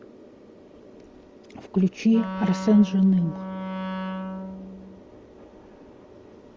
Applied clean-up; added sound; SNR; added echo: none; Wind instrument, woodwind instrument; 7 dB; none.